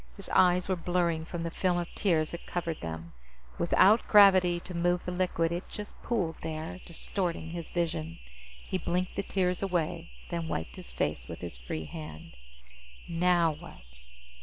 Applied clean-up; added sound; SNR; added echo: none; none; none; none.